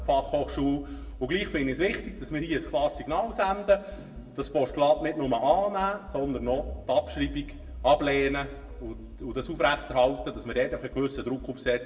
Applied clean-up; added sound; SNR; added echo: none; Accelerating, revving, vroom; 14 dB; reverberation time 0.6 s.